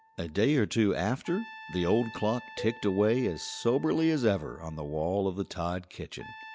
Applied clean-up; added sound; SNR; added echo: none; Trumpet + Cowbell; 19 dB; none.